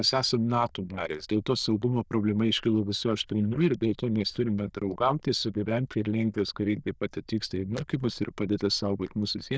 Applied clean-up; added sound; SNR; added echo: neural diffusion model UNIVERSE++.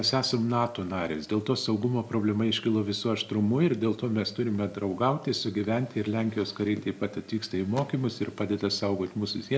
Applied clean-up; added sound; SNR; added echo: none; none; none; none.